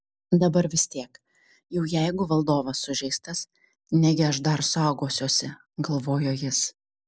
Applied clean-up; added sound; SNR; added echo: none; none; none; none.